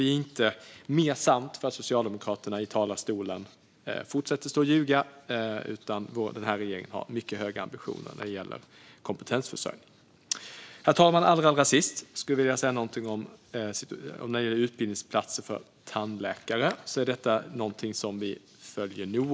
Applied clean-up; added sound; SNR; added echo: none; none; none; none.